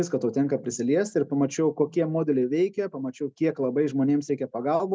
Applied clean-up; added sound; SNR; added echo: none; none; none; none.